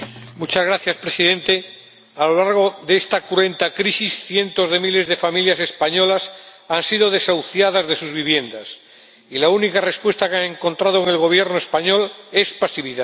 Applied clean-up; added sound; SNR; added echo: none; none; none; none.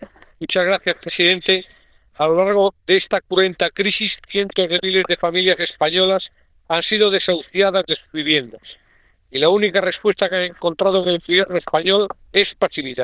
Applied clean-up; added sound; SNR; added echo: neural diffusion model UNIVERSE++.